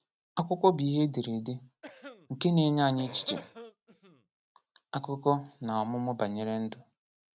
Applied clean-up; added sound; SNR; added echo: neural mask model RNNoise.